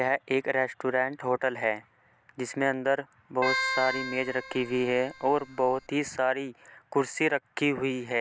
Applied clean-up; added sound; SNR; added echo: none; Keyboard (musical); 5 dB; none.